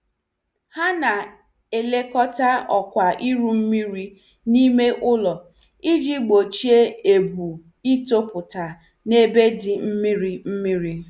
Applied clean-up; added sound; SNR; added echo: none; none; none; none.